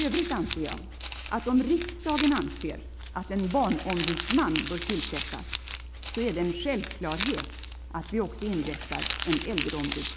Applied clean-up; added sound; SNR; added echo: none; Crumpling, crinkling; 6 dB; none.